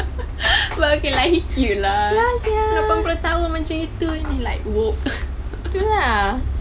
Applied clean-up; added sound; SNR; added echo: none; none; none; none.